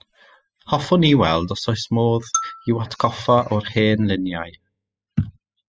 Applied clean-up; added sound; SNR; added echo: classical method spectral subtraction.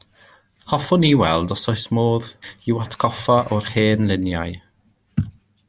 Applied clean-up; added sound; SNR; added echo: none; none; none; none.